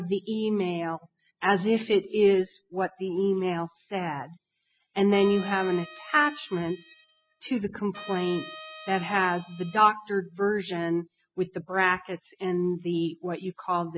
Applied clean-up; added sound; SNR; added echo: classical method spectral subtraction.